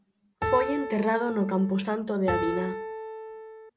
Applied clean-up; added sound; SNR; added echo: none; Piano; 5 dB; none.